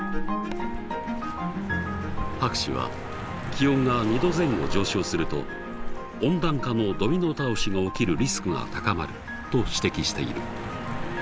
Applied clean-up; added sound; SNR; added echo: none; Car passing by; 5 dB; none.